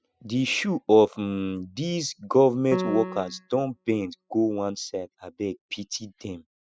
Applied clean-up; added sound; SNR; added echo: classical method spectral subtraction.